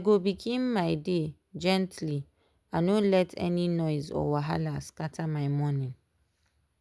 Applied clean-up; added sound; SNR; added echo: none; none; none; none.